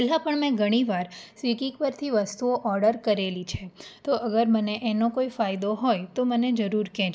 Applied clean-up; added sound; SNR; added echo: none; none; none; none.